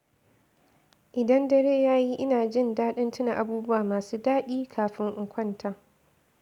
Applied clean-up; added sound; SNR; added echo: none; none; none; none.